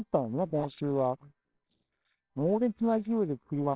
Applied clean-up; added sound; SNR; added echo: neural separator model SepFormer WHAMR!.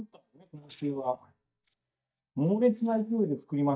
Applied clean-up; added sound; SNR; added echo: neural mask model DeepFilterNet 3.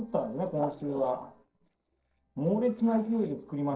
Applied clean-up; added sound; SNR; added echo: neural separator model SepFormer DNS4.